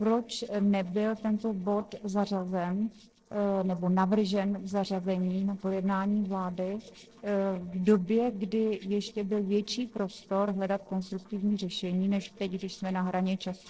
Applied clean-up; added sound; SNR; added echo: neural separator model SepFormer DNS4.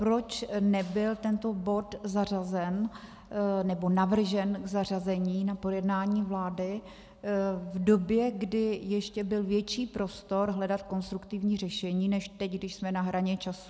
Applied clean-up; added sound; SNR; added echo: none; none; none; none.